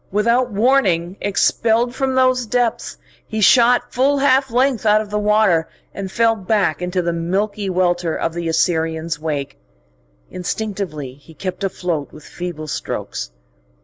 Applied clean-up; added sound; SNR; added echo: none; none; none; none.